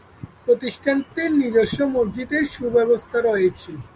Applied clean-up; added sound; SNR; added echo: none; none; none; none.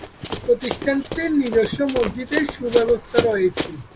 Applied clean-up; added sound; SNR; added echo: none; Run; 8 dB; none.